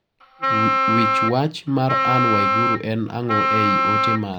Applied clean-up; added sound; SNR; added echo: none; Wind instrument, woodwind instrument; -3 dB; none.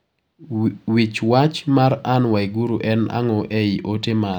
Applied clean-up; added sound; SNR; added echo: none; none; none; none.